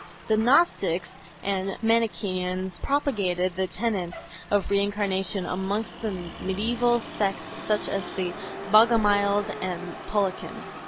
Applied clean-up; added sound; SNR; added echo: none; Motor vehicle (road); 13 dB; none.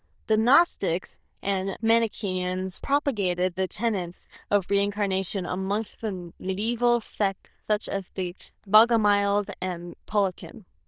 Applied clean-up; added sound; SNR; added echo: neural diffusion model UNIVERSE++.